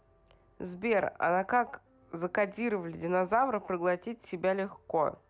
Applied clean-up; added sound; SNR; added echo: none; none; none; none.